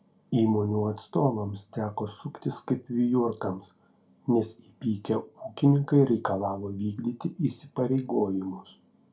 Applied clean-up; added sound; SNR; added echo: none; none; none; reverberation time 0.2 s.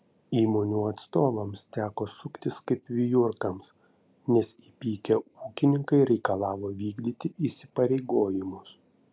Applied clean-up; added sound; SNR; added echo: none; none; none; none.